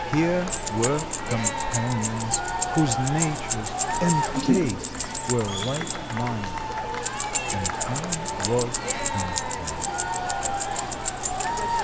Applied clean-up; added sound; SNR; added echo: none; Crowd / Cheering + Keys jangling; -2 dB; none.